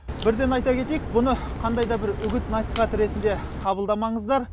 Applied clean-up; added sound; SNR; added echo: none; Crack; 6 dB; none.